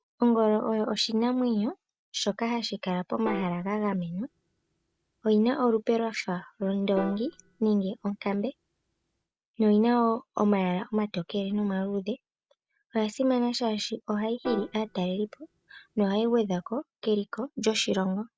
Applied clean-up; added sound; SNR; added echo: none; Piano; 14 dB; none.